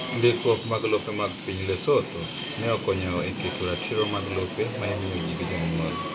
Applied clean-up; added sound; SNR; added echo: none; Subway, metro, underground; 4 dB; none.